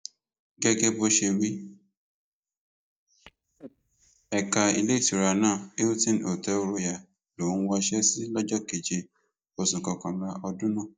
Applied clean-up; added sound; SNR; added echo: neural mask model DeepFilterNet 3.